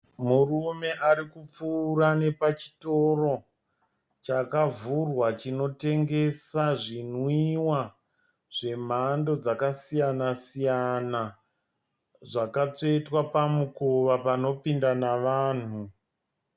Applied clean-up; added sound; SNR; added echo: none; none; none; none.